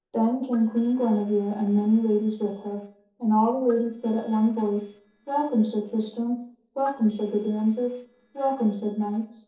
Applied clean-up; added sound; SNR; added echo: neural separator model SepFormer DNS4.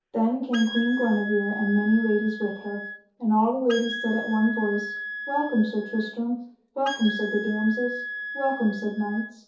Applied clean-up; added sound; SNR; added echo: none; Wind instrument, woodwind instrument; 10 dB; reverberation time 0.5 s.